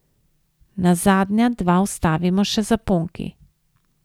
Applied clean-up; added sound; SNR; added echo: none; none; none; none.